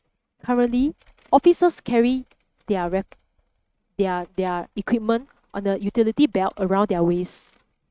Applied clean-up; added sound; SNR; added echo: neural mask model RNNoise.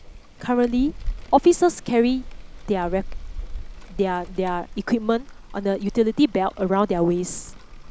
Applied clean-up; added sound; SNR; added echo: none; Rain; 12 dB; none.